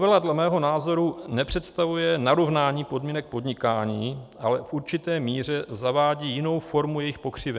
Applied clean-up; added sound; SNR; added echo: none; none; none; none.